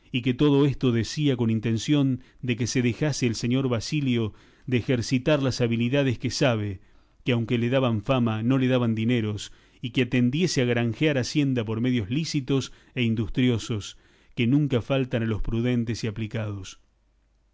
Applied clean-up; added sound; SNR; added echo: none; none; none; none.